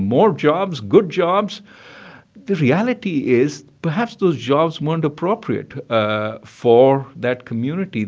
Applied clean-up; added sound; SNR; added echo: none; none; none; none.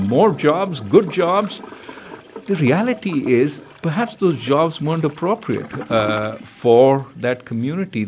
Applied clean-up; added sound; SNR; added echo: none; Toilet flush / Gurgling; 18 dB; none.